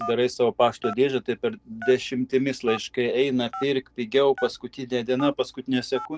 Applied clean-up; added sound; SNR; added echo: none; Telephone; 16 dB; none.